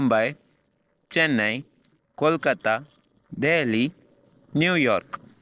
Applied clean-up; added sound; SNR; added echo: neural separator model SepFormer DNS4.